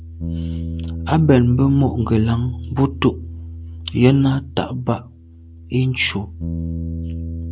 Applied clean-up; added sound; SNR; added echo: none; Bass guitar; 8 dB; none.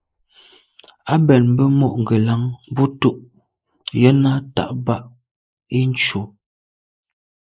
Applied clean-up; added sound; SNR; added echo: neural mask model Resemble Enhance denoiser.